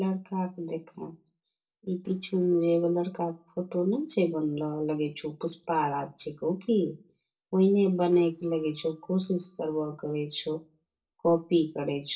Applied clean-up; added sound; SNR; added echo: neural separator model SepFormer DNS4.